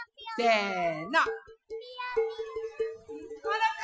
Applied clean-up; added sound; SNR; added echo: classical method Wiener filter.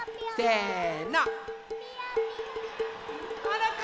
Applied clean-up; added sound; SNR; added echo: none; Dishes, pots, and pans; 5 dB; none.